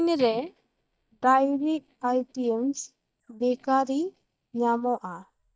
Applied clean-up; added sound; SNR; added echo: neural mask model DeepFilterNet 3.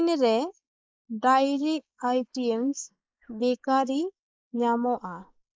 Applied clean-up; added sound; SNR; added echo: neural mask model Resemble Enhance denoiser.